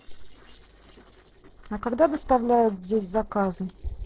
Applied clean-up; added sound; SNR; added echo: neural separator model SepFormer DNS4.